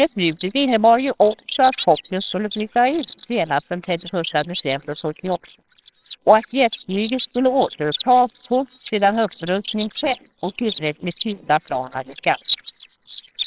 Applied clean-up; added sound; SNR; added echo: neural separator model SepFormer WHAMR!.